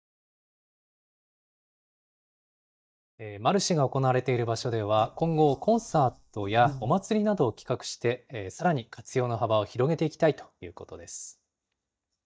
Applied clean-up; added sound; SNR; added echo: neural mask model DeepFilterNet 3.